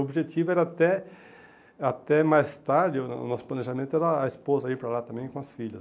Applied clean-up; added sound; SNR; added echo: none; none; none; none.